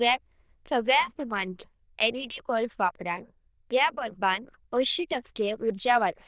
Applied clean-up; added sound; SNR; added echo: neural diffusion model UNIVERSE++.